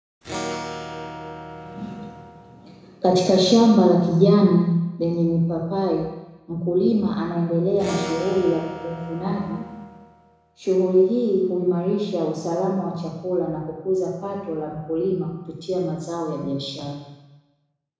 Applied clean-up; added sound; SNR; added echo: none; Acoustic guitar / Strum; 12 dB; reverberation time 1.0 s.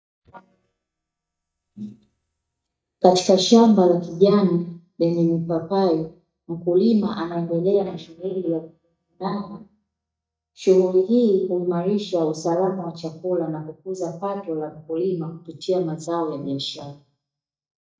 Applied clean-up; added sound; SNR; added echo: neural mask model DeepFilterNet 3.